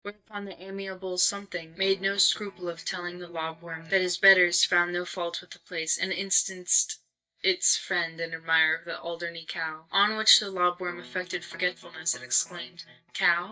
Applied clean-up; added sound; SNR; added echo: neural mask model DeepFilterNet 3.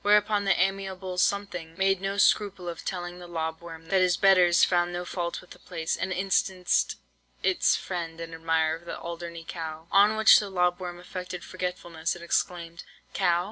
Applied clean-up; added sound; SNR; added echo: none; none; none; none.